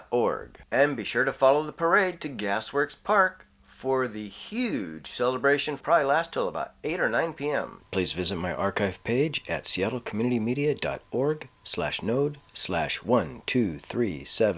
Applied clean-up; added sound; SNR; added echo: none; none; none; none.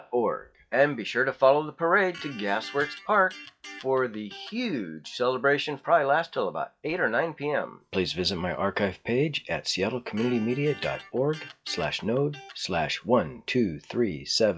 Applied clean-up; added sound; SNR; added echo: classical method WPE with log-MMSE.